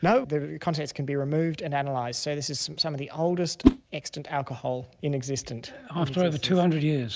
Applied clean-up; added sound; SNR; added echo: none; Whoosh, swoosh, swish; 1 dB; none.